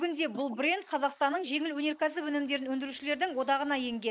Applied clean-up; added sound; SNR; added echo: neural mask model Resemble Enhance denoiser.